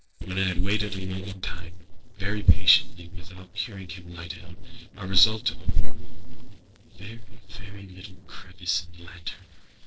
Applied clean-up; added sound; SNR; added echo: neural separator model SepFormer DNS4.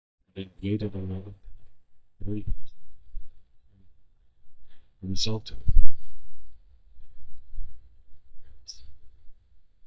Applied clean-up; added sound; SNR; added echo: neural mask model DeepFilterNet 3.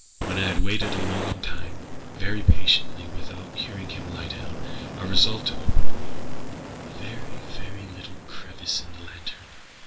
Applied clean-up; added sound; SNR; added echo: none; Fire; 15 dB; reverberation time 0.2 s.